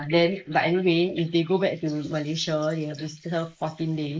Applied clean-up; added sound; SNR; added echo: neural mask model Resemble Enhance denoiser.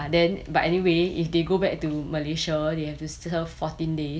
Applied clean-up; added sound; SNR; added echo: none; none; none; none.